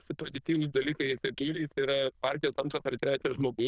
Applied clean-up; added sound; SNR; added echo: neural diffusion model UNIVERSE++.